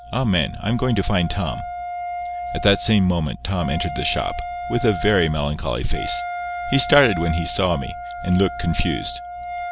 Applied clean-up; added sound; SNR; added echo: none; Wind instrument, woodwind instrument; 10 dB; none.